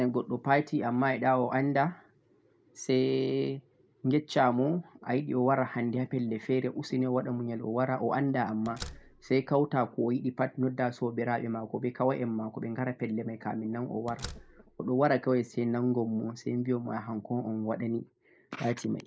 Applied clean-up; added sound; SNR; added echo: none; Slam; 17 dB; none.